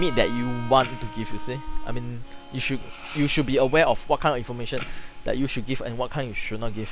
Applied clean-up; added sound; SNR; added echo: none; Harmonica + Fireworks; 17 dB; none.